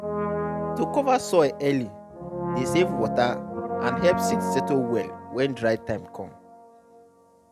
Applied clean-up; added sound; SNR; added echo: none; Brass instrument; 4 dB; none.